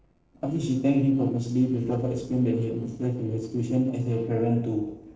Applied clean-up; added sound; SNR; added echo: neural separator model SepFormer DNS4.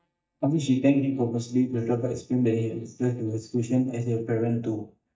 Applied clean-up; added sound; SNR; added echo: neural mask model DeepFilterNet 3.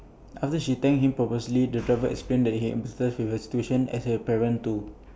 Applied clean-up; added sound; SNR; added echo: none; none; none; none.